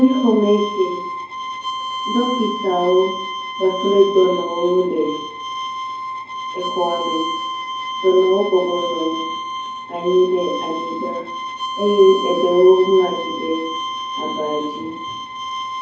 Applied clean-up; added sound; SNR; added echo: none; Bowed string instrument; 7 dB; reverberation time 0.9 s.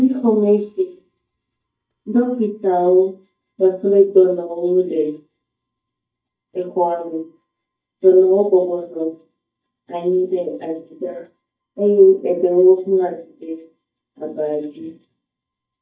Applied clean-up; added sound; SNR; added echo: neural mask model DeepFilterNet 3.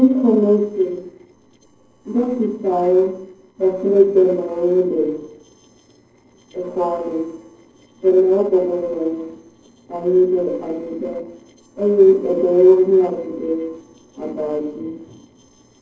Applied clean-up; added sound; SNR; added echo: neural separator model SepFormer DNS4.